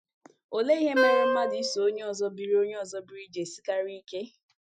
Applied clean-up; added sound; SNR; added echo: classical method Wiener filter.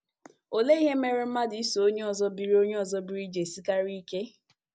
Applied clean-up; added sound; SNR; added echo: none; none; none; none.